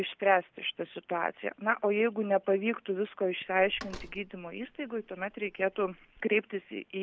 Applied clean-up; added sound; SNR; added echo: none; Slam; 20 dB; none.